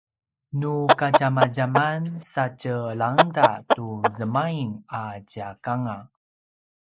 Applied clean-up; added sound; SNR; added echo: neural mask model Resemble Enhance denoiser.